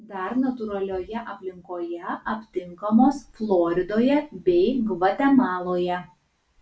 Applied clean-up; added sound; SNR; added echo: none; none; none; none.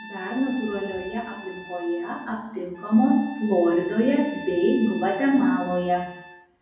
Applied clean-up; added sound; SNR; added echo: none; Trumpet; 18 dB; reverberation time 0.8 s.